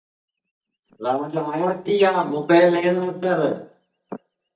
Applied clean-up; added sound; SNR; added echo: neural mask model DeepFilterNet 3.